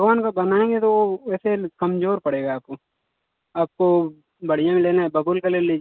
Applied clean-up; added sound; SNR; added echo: none; none; none; none.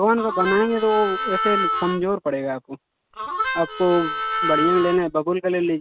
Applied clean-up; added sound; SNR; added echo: none; Harmonica; 3 dB; none.